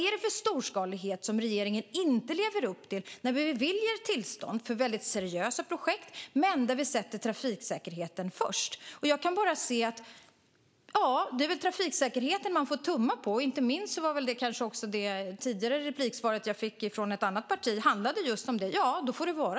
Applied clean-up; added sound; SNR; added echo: none; none; none; none.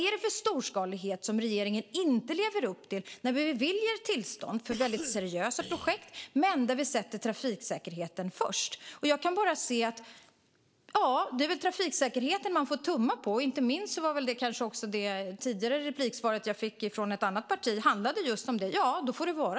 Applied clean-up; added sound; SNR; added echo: neural separator model SepFormer DNS4.